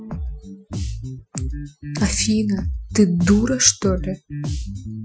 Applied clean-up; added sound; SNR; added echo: classical method Wiener filter.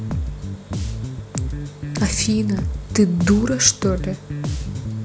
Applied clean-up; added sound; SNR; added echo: none; Bass guitar; 4 dB; none.